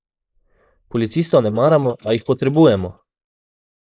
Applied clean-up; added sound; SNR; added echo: neural mask model Resemble Enhance denoiser.